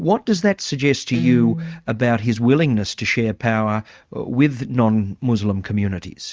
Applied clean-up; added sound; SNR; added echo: neural mask model RNNoise.